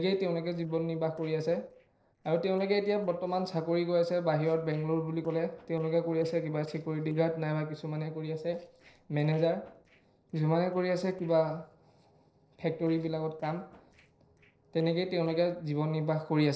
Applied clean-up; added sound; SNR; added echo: neural separator model SepFormer DNS4.